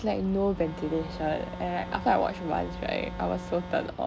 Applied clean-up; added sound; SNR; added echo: none; Organ; 11 dB; none.